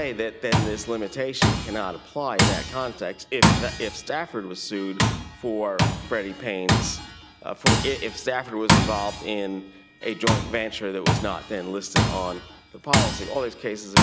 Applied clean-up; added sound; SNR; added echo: none; Tools; -4 dB; none.